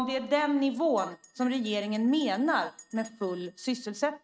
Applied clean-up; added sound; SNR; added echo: neural mask model RNNoise.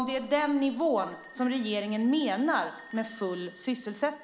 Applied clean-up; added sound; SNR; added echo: none; Bell; 17 dB; none.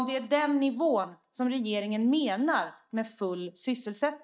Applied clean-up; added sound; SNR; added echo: neural mask model DeepFilterNet 3.